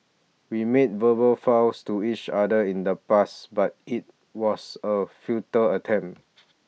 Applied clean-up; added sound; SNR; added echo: none; none; none; none.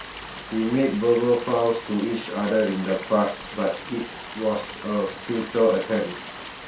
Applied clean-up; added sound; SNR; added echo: none; Stream; 11 dB; reverberation time 0.3 s.